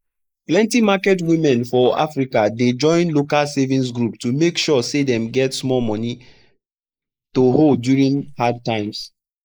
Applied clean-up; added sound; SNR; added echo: neural mask model Resemble Enhance denoiser.